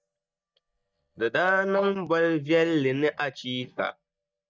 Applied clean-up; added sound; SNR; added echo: neural mask model DeepFilterNet 3.